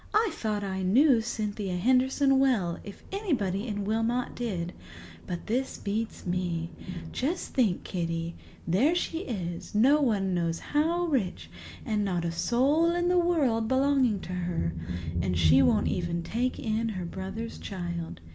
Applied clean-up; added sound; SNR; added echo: none; Thunder; 10 dB; none.